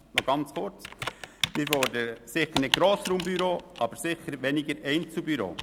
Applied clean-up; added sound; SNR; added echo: none; Computer keyboard; 7 dB; none.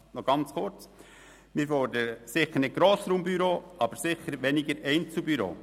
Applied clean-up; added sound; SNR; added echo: none; none; none; none.